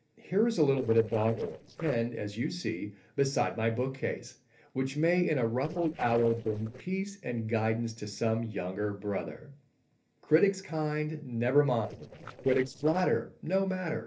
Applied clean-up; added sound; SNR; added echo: neural separator model SepFormer DNS4.